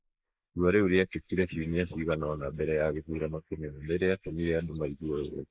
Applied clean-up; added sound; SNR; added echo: neural mask model Resemble Enhance denoiser.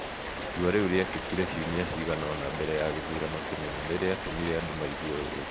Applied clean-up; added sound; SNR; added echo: none; Rain; 4 dB; none.